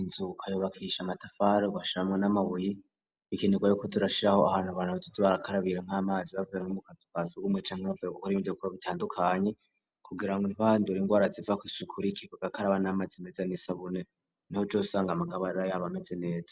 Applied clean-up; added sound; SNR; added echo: none; none; none; none.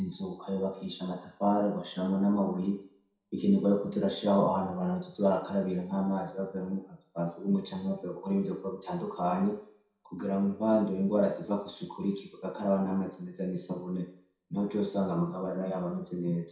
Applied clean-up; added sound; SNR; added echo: none; none; none; reverberation time 0.6 s.